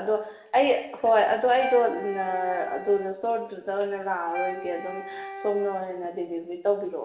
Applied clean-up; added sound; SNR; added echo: none; Wind instrument, woodwind instrument; 11 dB; reverberation time 0.8 s.